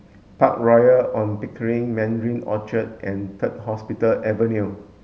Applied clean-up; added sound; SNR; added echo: none; none; none; none.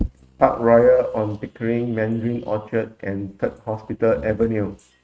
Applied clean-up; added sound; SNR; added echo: neural mask model RNNoise.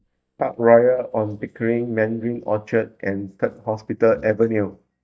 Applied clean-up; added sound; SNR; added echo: neural mask model DeepFilterNet 3.